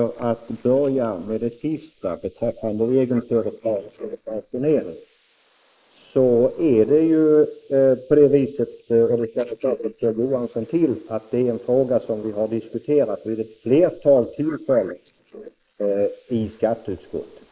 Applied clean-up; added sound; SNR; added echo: neural mask model Resemble Enhance denoiser.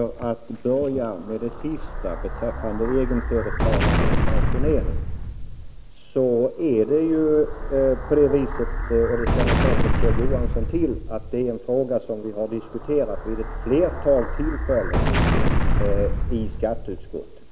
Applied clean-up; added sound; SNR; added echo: none; Explosion; -1 dB; none.